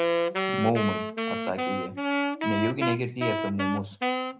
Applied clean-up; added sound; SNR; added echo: none; Wind instrument, woodwind instrument; -2 dB; none.